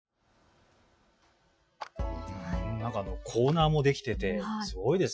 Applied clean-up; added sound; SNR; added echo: classical method Wiener filter.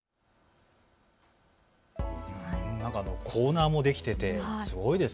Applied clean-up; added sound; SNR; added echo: none; none; none; none.